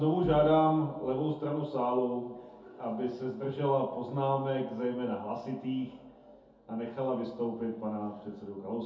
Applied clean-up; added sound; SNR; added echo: none; none; none; reverberation time 0.5 s.